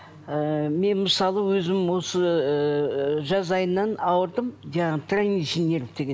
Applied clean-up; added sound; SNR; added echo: none; none; none; none.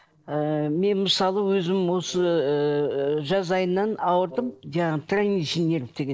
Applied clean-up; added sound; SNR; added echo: neural separator model SepFormer DNS4.